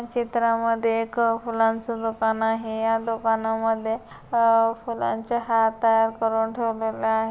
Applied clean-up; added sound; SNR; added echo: none; none; none; none.